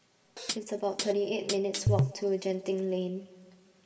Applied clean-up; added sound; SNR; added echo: none; Hi-hat; 0 dB; reverberation time 1.5 s.